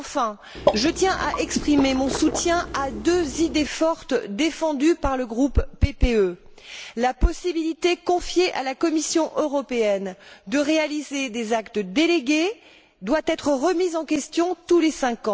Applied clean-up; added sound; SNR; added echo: none; Water / Liquid; 6 dB; none.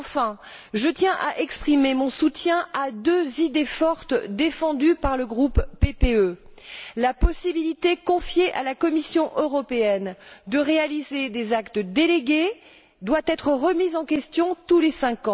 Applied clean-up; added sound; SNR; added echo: none; none; none; none.